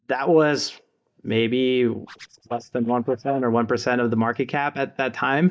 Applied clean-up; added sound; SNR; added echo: neural mask model DeepFilterNet 3.